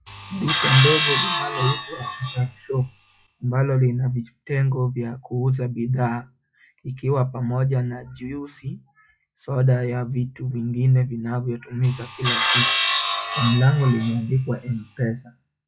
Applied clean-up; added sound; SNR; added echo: classical method log-MMSE.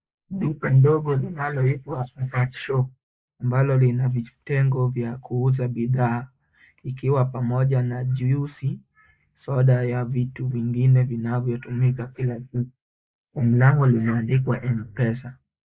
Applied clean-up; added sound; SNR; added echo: neural mask model Resemble Enhance denoiser.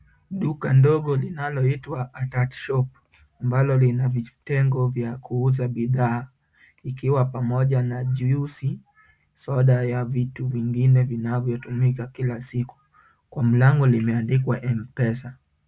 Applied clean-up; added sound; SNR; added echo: none; none; none; none.